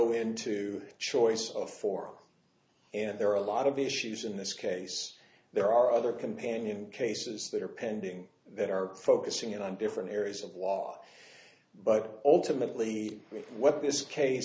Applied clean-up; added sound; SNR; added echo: none; none; none; none.